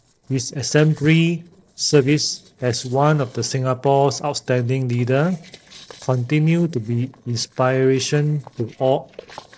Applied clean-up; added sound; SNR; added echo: neural separator model SepFormer DNS4.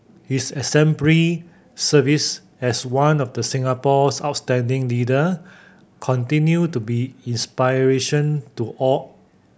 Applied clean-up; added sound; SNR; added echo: none; none; none; none.